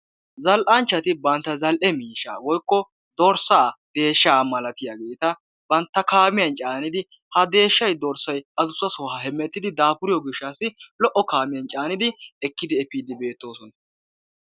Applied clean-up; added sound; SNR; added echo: none; none; none; none.